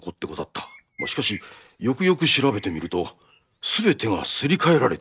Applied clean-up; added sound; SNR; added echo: neural mask model RNNoise.